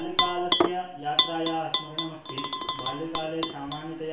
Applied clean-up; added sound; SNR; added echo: none; Tap / Glass; -5 dB; reverberation time 0.6 s.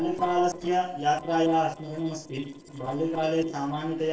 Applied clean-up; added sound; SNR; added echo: neural separator model SepFormer DNS4.